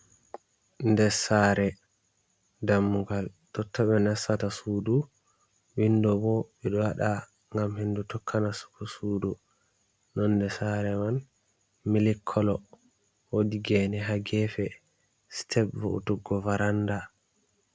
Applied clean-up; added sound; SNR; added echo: none; none; none; none.